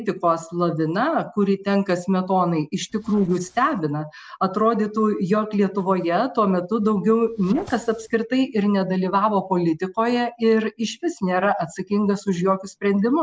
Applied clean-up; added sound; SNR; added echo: neural separator model SepFormer DNS4.